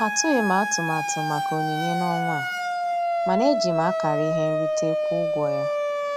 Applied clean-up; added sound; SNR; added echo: none; Siren; -1 dB; none.